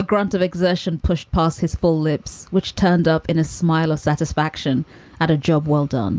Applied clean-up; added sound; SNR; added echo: none; none; none; none.